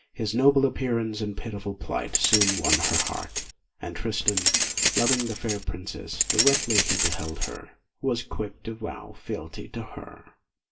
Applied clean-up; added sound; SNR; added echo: none; Keys jangling; -3 dB; reverberation time 0.2 s.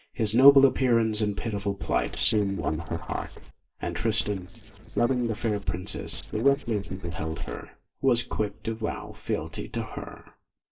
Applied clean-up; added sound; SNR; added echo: neural separator model SepFormer DNS4.